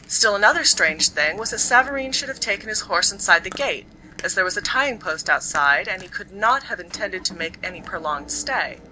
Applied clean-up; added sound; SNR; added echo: none; Chewing, mastication + Motor vehicle (road) / Engine; 20 dB; none.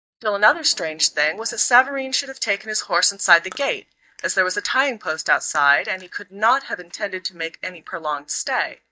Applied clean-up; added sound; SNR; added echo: neural mask model DeepFilterNet 3.